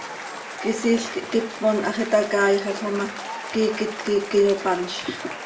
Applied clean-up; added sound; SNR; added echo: none; Applause / Cheering; 11 dB; reverberation time 0.6 s.